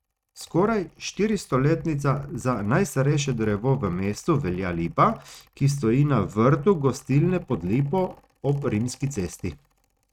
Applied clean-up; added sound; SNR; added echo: neural mask model RNNoise.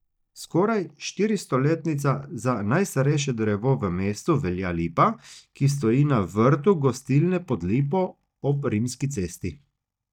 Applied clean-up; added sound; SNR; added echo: neural mask model DeepFilterNet 3.